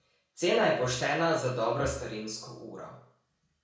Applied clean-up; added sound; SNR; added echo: none; none; none; reverberation time 0.5 s.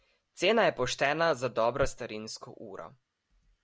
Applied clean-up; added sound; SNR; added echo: none; none; none; none.